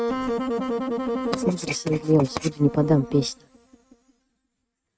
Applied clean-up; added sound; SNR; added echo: neural mask model RNNoise.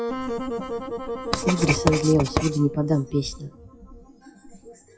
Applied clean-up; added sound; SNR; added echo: classical method log-MMSE.